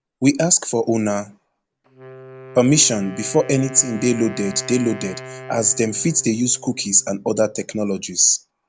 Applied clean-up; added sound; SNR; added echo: none; Wind instrument, woodwind instrument; 18 dB; none.